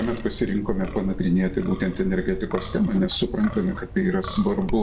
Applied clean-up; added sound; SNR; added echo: none; Wind; 10 dB; none.